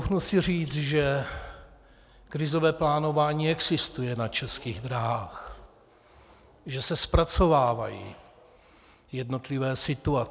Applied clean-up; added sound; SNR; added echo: none; Rattle (instrument); 19 dB; none.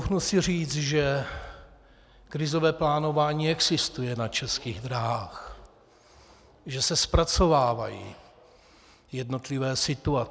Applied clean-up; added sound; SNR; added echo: none; none; none; none.